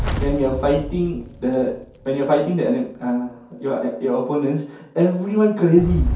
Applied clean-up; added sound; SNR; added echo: none; Fire; 8 dB; reverberation time 0.6 s.